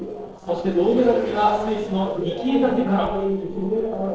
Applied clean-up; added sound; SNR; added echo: neural separator model SepFormer DNS4.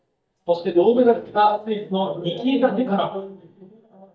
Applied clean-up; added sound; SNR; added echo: neural mask model DeepFilterNet 3.